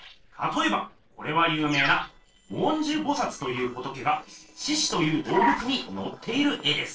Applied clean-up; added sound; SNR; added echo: neural separator model SepFormer DNS4.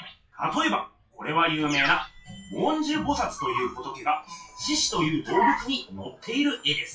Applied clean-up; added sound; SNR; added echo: classical method WPE with log-MMSE.